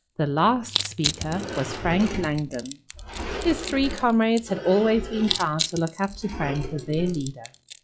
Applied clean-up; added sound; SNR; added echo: classical method log-MMSE.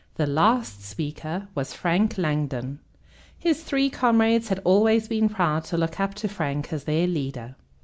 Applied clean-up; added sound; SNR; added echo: none; none; none; none.